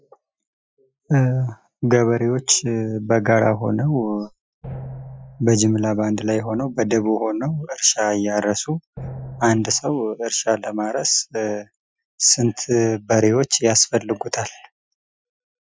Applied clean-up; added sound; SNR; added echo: classical method Wiener filter.